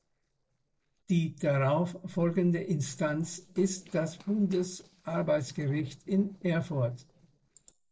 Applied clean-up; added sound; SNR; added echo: neural separator model SepFormer DNS4.